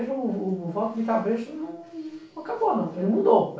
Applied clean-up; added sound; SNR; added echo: none; none; none; reverberation time 0.3 s.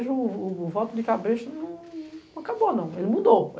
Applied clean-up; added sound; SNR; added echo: none; none; none; none.